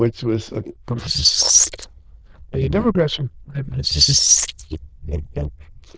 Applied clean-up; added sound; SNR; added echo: neural diffusion model UNIVERSE++.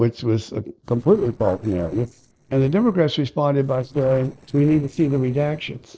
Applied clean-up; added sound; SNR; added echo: neural separator model SepFormer DNS4.